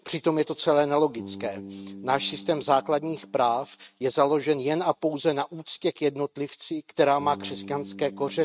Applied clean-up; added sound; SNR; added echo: neural mask model RNNoise.